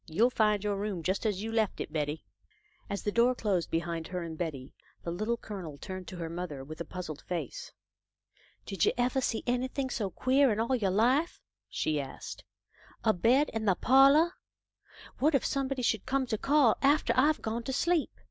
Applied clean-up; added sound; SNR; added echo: none; none; none; none.